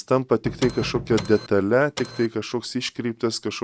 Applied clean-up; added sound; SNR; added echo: none; Printer + Knock; 10 dB; none.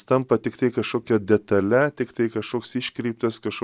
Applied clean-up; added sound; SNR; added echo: none; none; none; none.